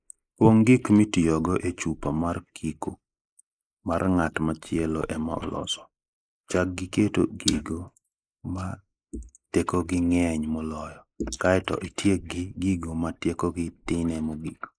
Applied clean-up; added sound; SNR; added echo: neural mask model Resemble Enhance denoiser.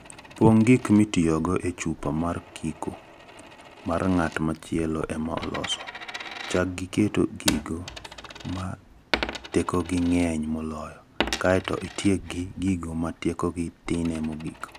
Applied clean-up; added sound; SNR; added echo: none; Coin (dropping); 12 dB; none.